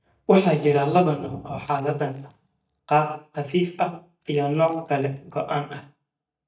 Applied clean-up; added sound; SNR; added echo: neural mask model DeepFilterNet 3.